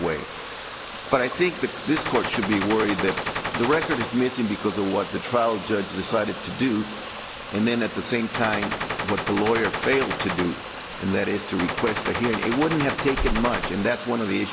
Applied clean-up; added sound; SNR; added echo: none; Water + Gunshot, gunfire; 5 dB; none.